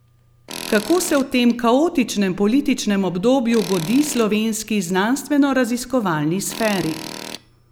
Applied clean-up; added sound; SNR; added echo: none; Tools; 17 dB; none.